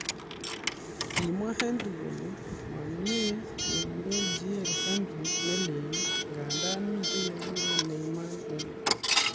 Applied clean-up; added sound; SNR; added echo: none; Coin (dropping) / Alarm; -2 dB; none.